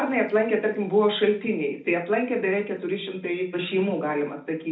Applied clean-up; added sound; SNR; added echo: none; none; none; reverberation time 0.4 s.